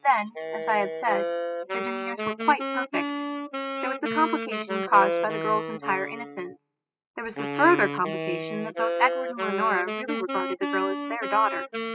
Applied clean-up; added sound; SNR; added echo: classical method spectral subtraction.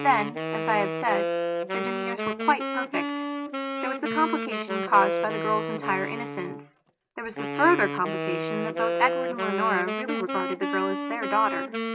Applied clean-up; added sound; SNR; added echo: none; Wind instrument, woodwind instrument; 2 dB; none.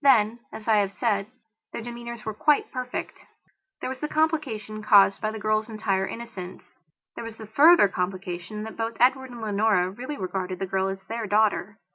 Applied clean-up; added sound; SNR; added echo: none; none; none; none.